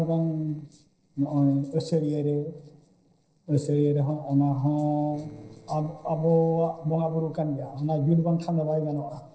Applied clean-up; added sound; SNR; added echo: neural separator model SepFormer DNS4.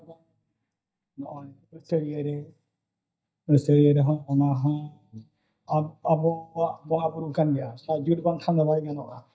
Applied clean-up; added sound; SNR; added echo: neural mask model DeepFilterNet 3.